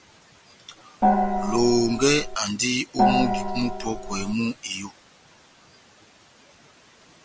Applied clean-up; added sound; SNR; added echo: none; Gong; -3 dB; none.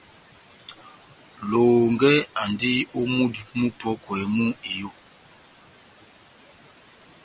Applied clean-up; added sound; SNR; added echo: none; none; none; none.